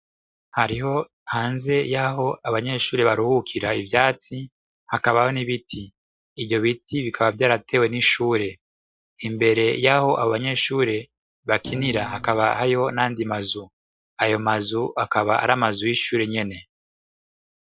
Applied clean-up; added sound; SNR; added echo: none; Thump, thud; 14 dB; none.